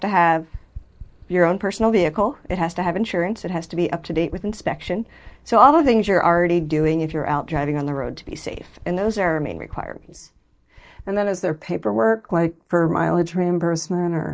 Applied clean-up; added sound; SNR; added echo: neural mask model DeepFilterNet 3.